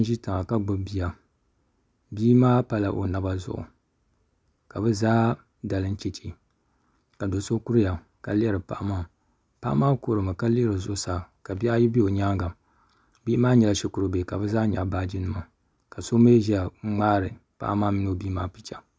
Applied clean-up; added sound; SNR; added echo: none; none; none; none.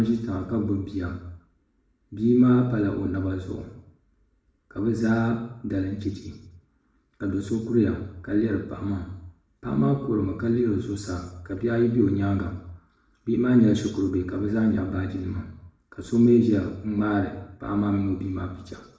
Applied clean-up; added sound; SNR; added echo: none; none; none; reverberation time 0.7 s.